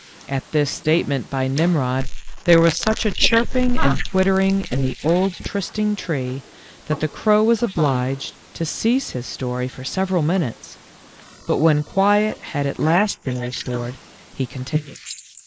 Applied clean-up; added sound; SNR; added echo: neural mask model Resemble Enhance denoiser.